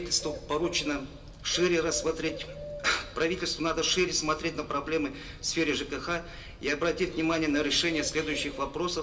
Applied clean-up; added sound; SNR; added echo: none; Bird; 14 dB; reverberation time 0.2 s.